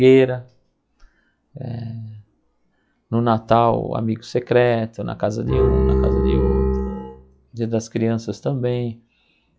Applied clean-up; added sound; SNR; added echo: classical method log-MMSE.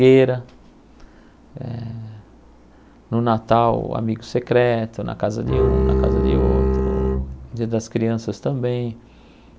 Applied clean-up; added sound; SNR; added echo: none; Bowed string instrument; -3 dB; none.